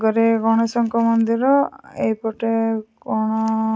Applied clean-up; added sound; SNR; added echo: none; none; none; none.